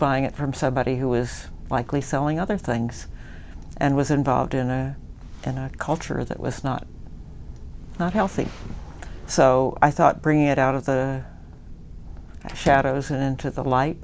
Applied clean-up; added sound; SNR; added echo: none; Slam; 12 dB; none.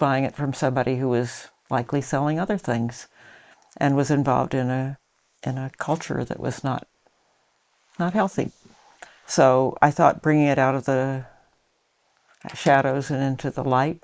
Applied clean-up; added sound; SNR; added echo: neural mask model Resemble Enhance denoiser.